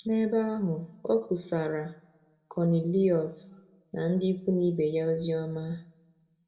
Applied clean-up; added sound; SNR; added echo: none; none; none; reverberation time 0.7 s.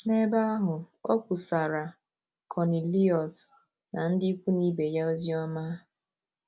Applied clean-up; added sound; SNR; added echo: none; none; none; none.